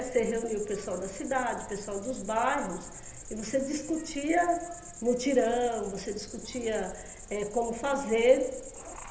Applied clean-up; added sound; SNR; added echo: none; Cricket; 14 dB; reverberation time 0.8 s.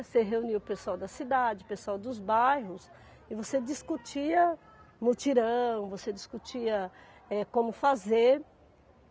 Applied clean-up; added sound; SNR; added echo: none; none; none; none.